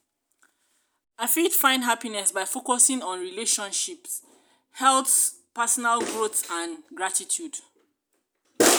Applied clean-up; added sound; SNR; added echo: none; none; none; none.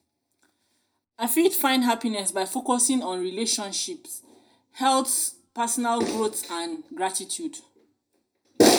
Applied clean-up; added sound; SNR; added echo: none; none; none; reverberation time 0.4 s.